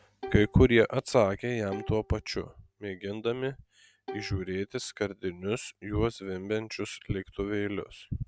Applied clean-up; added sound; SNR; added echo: none; Bowed string instrument; 17 dB; none.